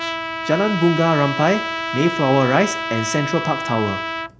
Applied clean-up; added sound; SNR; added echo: none; Trumpet; 6 dB; none.